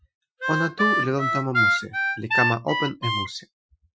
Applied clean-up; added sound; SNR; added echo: classical method Wiener filter.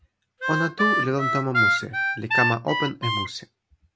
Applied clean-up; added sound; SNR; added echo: none; Harmonica; -3 dB; none.